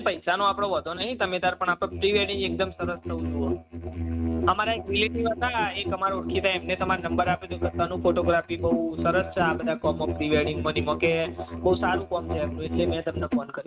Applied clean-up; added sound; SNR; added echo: neural mask model RNNoise.